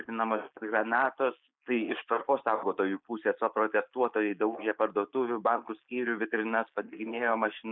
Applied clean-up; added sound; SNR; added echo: neural mask model Resemble Enhance denoiser.